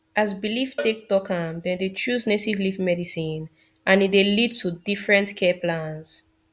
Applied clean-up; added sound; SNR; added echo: none; Cowbell; 17 dB; none.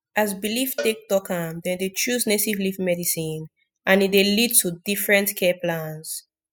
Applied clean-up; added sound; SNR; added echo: classical method spectral subtraction.